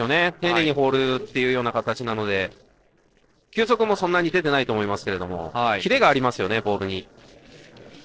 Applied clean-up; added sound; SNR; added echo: neural separator model SepFormer DNS4.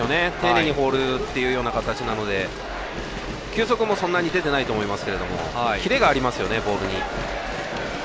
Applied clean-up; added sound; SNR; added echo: none; Computer keyboard; 15 dB; none.